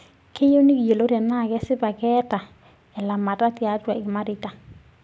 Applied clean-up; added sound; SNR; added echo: none; none; none; none.